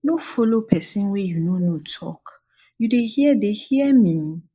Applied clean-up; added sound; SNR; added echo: neural mask model Resemble Enhance denoiser.